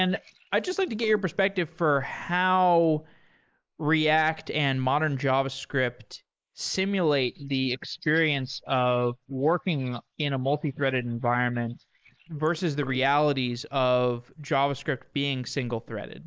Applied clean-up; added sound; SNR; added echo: neural mask model Resemble Enhance denoiser.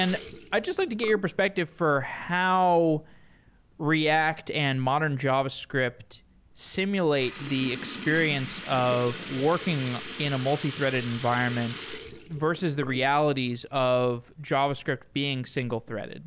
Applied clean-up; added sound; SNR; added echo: none; Sink (filling or washing) / Liquid; 12 dB; none.